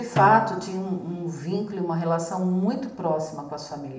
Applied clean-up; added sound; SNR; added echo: none; Snare drum; 10 dB; reverberation time 0.8 s.